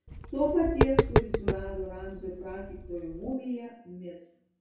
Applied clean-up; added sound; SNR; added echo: none; Tap; -3 dB; reverberation time 0.6 s.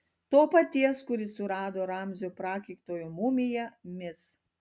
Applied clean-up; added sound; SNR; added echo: none; none; none; none.